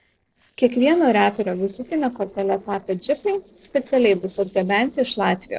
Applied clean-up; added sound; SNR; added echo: neural separator model SepFormer DNS4.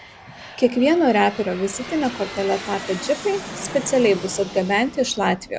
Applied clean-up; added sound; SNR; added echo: none; Aircraft; 13 dB; none.